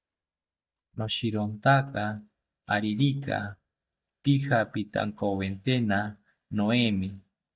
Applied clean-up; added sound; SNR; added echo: neural mask model DeepFilterNet 3.